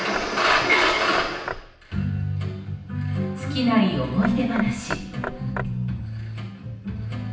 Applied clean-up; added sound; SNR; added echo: none; Knock / Wood; 11 dB; reverberation time 0.9 s.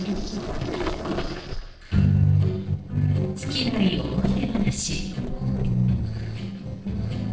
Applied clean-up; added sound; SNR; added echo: neural separator model SepFormer DNS4.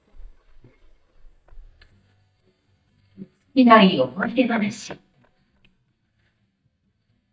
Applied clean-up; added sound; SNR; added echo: neural mask model DeepFilterNet 3.